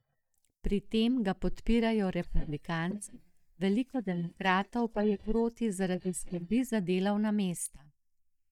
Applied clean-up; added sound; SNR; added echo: neural mask model DeepFilterNet 3.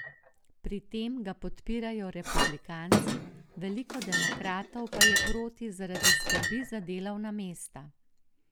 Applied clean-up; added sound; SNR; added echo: none; Chink, clink; -3 dB; none.